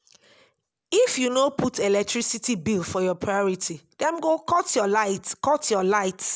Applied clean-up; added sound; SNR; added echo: none; none; none; none.